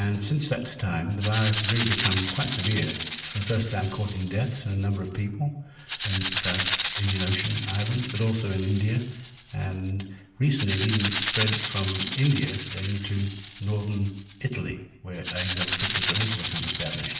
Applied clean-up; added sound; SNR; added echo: none; Rattle (instrument); 5 dB; reverberation time 0.8 s.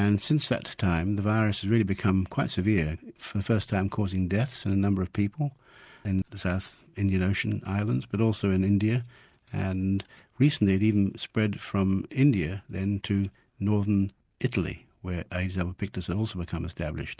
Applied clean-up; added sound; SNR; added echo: none; none; none; none.